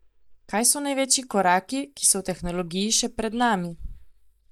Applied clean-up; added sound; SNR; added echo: neural mask model DeepFilterNet 3.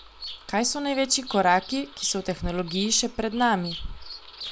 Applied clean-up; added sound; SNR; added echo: none; Bird vocalization, bird call, bird song; 16 dB; none.